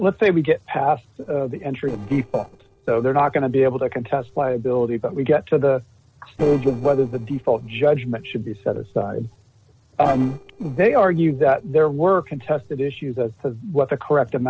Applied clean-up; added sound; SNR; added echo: neural separator model SepFormer DNS4.